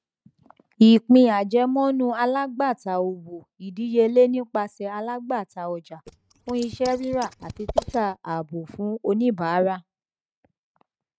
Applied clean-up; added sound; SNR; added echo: neural mask model RNNoise.